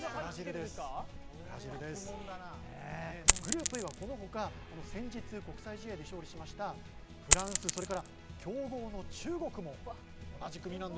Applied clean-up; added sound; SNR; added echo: none; Coin (dropping); -3 dB; none.